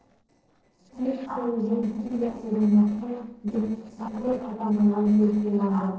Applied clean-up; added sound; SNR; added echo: neural separator model SepFormer DNS4.